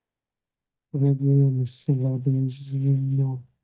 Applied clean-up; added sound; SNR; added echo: neural mask model DeepFilterNet 3.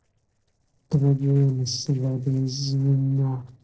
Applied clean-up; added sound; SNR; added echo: neural separator model SepFormer DNS4.